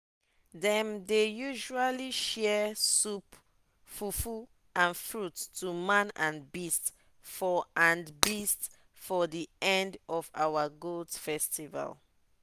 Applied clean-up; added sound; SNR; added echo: none; Shatter; 0 dB; none.